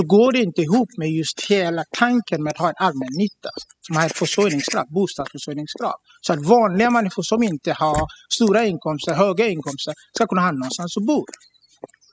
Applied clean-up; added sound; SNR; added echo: classical method spectral subtraction.